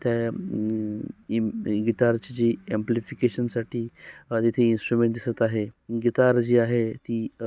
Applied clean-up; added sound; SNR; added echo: none; none; none; none.